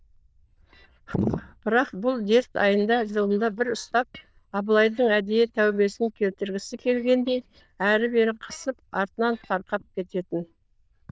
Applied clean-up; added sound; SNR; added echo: neural diffusion model UNIVERSE++.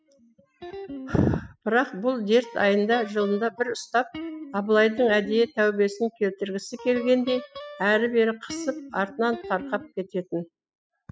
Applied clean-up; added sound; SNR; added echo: classical method spectral subtraction.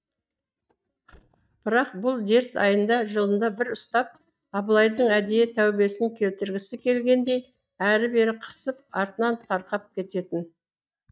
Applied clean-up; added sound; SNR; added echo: neural mask model DeepFilterNet 3.